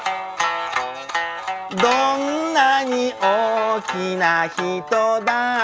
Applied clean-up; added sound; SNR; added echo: none; none; none; none.